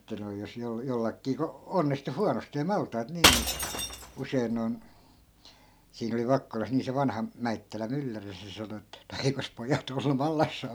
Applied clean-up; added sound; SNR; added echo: none; Shatter / Crushing; -1 dB; none.